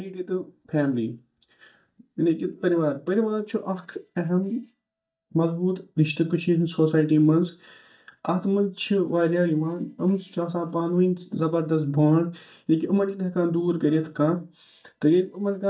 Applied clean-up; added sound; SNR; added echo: neural mask model DeepFilterNet 3.